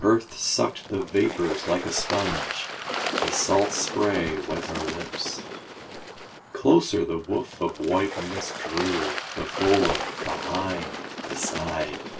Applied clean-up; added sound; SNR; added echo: none; Water / Bird; 6 dB; reverberation time 0.2 s.